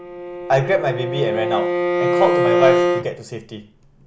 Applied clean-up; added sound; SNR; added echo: none; Bowed string instrument; -2 dB; none.